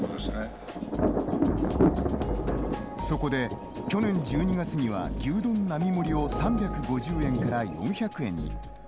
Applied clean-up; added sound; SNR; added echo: none; Thunder; 2 dB; none.